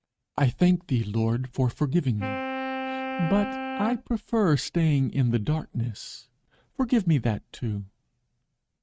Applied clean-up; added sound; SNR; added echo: neural mask model RNNoise.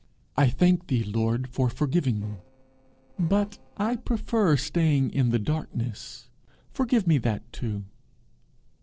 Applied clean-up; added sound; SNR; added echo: neural separator model SepFormer DNS4.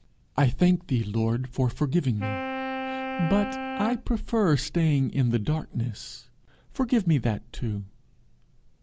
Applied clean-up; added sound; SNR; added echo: none; Wind instrument, woodwind instrument; 8 dB; none.